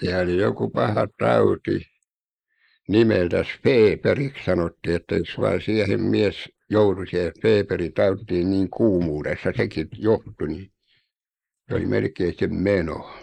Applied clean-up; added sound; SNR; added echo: neural mask model Resemble Enhance denoiser.